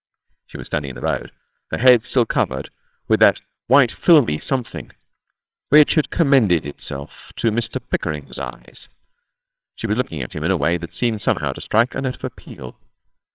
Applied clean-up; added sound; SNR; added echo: neural separator model SepFormer WHAMR!.